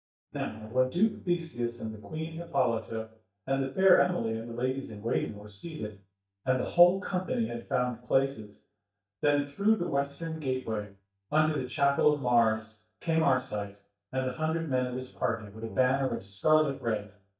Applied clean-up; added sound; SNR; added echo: neural mask model DeepFilterNet 3.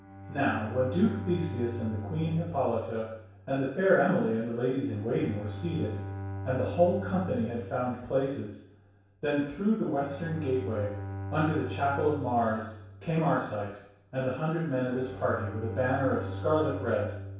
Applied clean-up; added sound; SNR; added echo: none; Bowed string instrument; 10 dB; reverberation time 0.7 s.